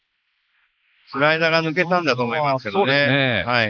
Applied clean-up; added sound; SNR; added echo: neural mask model Resemble Enhance denoiser.